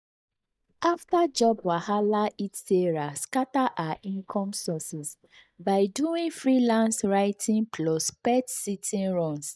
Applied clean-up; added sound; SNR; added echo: neural mask model DeepFilterNet 3.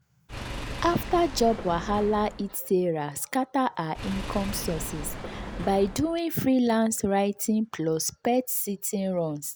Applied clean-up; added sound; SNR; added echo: none; Engine / Car; 9 dB; none.